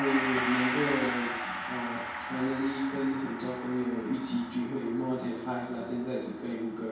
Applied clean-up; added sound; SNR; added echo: none; Gong; 5 dB; reverberation time 0.6 s.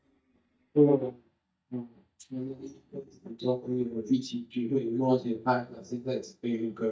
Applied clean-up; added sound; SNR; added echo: neural mask model DeepFilterNet 3.